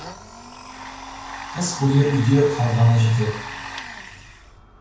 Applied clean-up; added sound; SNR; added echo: none; Domestic sounds, home sounds; 13 dB; reverberation time 0.5 s.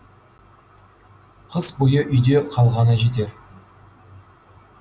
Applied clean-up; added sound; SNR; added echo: none; none; none; none.